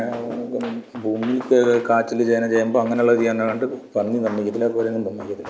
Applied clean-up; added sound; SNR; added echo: none; Run; 19 dB; none.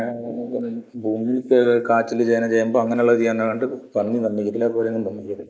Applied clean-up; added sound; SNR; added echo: neural mask model Resemble Enhance denoiser.